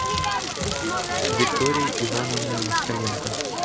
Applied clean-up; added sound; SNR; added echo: none; Crackle; -5 dB; none.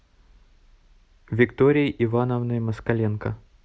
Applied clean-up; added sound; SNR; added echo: none; none; none; none.